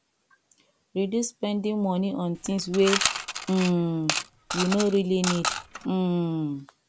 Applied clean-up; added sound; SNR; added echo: none; Coin (dropping) / Mechanisms; 4 dB; none.